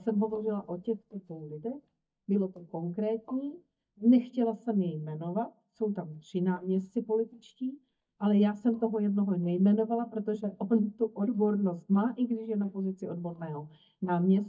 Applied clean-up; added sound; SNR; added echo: neural mask model DeepFilterNet 3.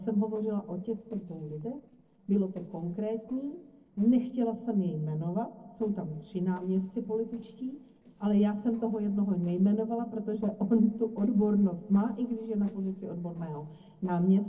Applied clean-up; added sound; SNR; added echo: neural separator model SepFormer DNS4.